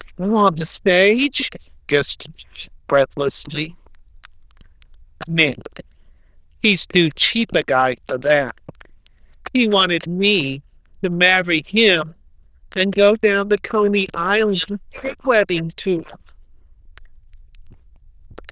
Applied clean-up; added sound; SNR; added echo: neural diffusion model UNIVERSE++.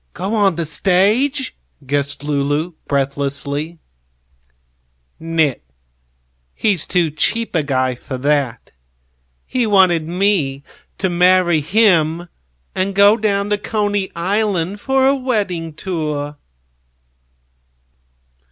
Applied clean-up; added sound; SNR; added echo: none; none; none; none.